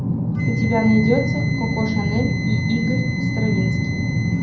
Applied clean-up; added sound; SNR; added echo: none; Wind instrument, woodwind instrument; 13 dB; reverberation time 0.5 s.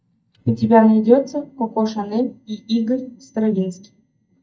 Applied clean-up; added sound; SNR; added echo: neural mask model DeepFilterNet 3.